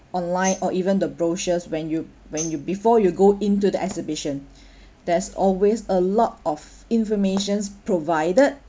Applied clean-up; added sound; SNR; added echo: none; Tambourine; 17 dB; none.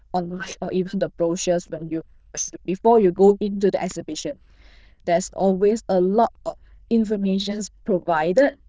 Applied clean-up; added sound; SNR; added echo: neural diffusion model UNIVERSE++.